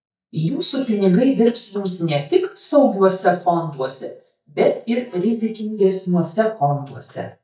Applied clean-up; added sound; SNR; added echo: neural mask model DeepFilterNet 3.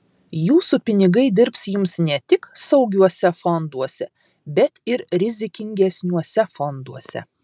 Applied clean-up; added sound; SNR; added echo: none; none; none; none.